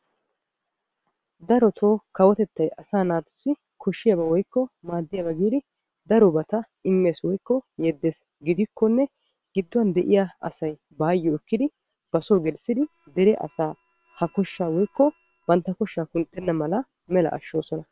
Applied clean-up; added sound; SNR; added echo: neural separator model SepFormer WHAM!.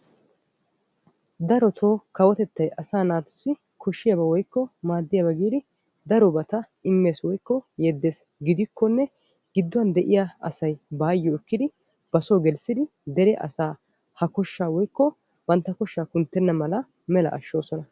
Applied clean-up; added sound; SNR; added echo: none; none; none; none.